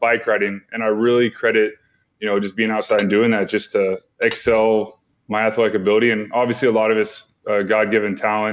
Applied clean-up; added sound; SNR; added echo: none; Tap / Dishes, pots, and pans; 18 dB; none.